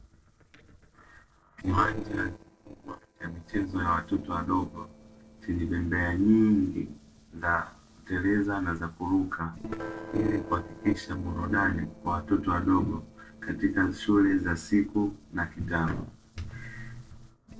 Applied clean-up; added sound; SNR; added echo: neural separator model SepFormer DNS4.